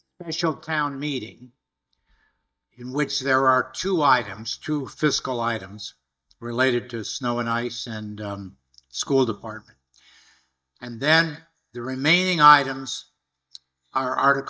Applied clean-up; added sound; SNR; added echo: neural mask model DeepFilterNet 3.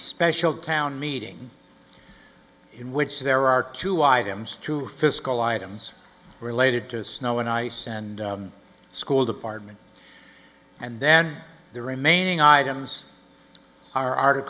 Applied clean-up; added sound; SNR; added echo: none; none; none; none.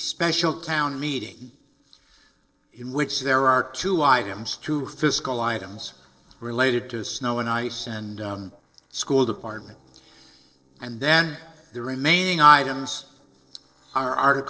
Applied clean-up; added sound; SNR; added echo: neural separator model SepFormer DNS4.